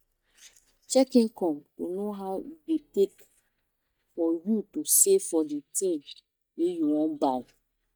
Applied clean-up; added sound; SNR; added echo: neural mask model DeepFilterNet 3.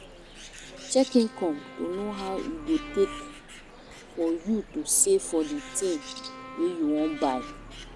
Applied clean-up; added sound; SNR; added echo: none; Bird + Brass instrument; 13 dB; none.